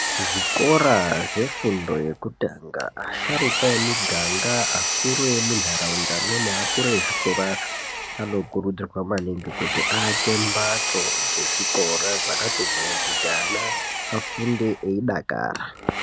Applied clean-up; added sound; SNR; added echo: none; Engine; -1 dB; none.